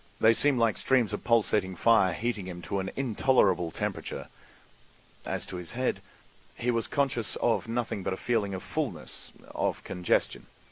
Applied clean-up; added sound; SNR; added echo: none; none; none; none.